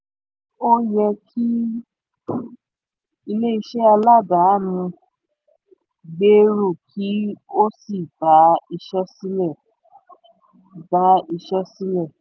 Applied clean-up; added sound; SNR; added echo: none; none; none; none.